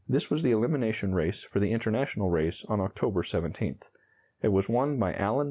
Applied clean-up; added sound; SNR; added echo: none; none; none; none.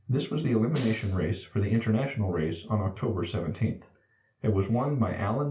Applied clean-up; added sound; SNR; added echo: none; Snare drum; 16 dB; reverberation time 0.3 s.